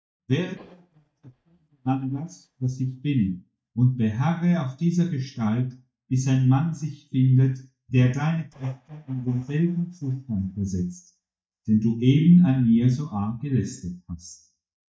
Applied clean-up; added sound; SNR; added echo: neural mask model DeepFilterNet 3.